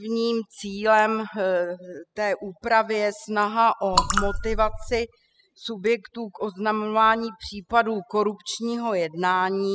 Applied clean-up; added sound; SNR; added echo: classical method spectral subtraction.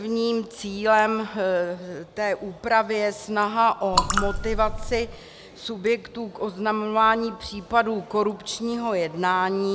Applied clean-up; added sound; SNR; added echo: none; Raindrop / Drip; 1 dB; none.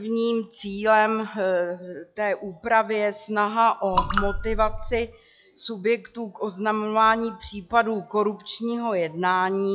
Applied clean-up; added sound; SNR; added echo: classical method log-MMSE.